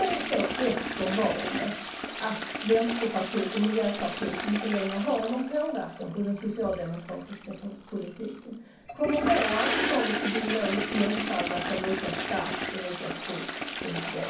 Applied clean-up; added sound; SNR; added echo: none; Toilet flush; 4 dB; reverberation time 0.6 s.